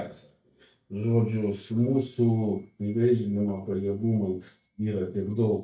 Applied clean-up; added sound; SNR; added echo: neural mask model DeepFilterNet 3.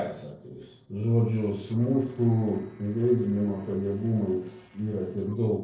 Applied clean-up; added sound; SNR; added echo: neural separator model SepFormer DNS4.